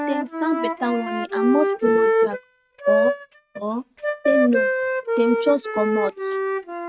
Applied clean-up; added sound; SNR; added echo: neural mask model RNNoise.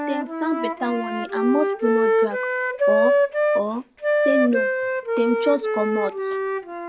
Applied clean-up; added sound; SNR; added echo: none; Wind instrument, woodwind instrument; -4 dB; none.